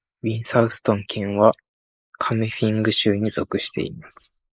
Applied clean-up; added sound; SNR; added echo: neural mask model Resemble Enhance denoiser.